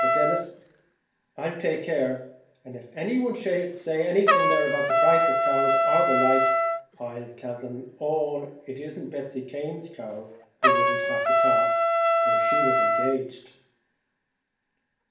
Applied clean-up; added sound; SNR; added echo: none; Trumpet; -4 dB; reverberation time 0.7 s.